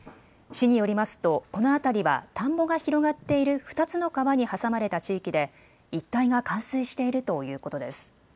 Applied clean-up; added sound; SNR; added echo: none; none; none; none.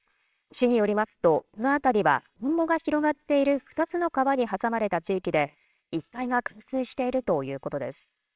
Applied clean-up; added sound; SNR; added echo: neural separator model SepFormer WHAMR!.